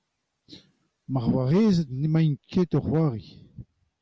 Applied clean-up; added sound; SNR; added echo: none; none; none; none.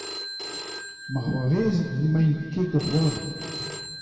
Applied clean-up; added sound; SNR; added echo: none; Telephone; 11 dB; reverberation time 2.2 s.